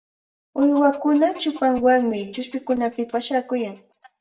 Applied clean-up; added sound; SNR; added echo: neural mask model DeepFilterNet 3.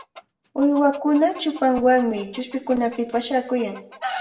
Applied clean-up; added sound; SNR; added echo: none; Chicken, rooster; 17 dB; reverberation time 0.5 s.